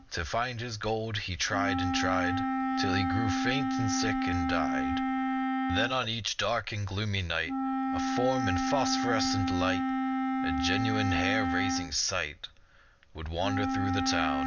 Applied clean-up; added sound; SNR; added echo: none; Wind instrument, woodwind instrument; -1 dB; none.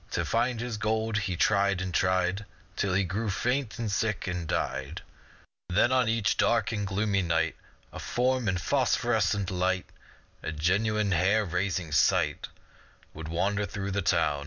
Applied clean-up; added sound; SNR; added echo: none; none; none; none.